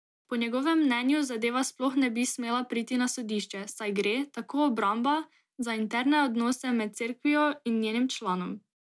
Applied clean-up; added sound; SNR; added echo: none; none; none; none.